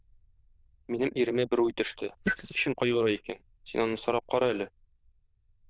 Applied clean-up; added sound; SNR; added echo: neural diffusion model UNIVERSE++.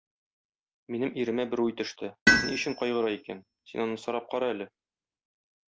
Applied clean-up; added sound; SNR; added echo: none; Tools; -2 dB; none.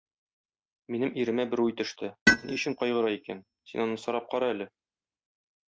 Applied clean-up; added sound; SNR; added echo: neural mask model RNNoise.